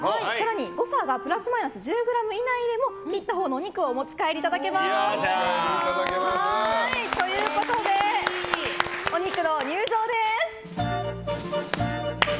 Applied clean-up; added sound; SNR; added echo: none; Wind instrument, woodwind instrument; 15 dB; none.